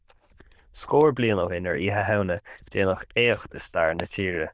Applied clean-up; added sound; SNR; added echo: neural diffusion model UNIVERSE++.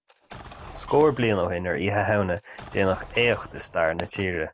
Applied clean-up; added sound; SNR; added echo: none; Explosion; 20 dB; none.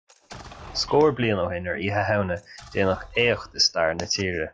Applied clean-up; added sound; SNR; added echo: classical method log-MMSE.